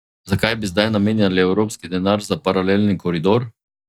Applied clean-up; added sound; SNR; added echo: neural mask model DeepFilterNet 3.